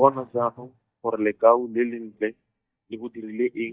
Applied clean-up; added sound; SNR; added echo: neural mask model DeepFilterNet 3.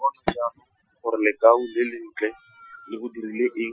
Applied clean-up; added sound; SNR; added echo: classical method Wiener filter.